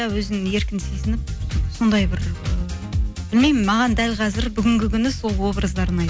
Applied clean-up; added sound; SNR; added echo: none; none; none; none.